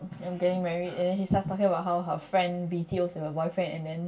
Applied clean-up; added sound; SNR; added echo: none; none; none; reverberation time 0.2 s.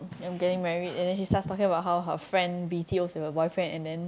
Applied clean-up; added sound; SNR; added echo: none; none; none; none.